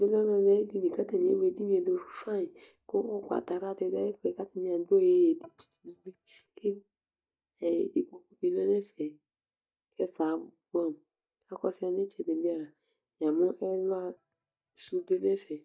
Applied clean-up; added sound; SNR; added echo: neural mask model DeepFilterNet 3.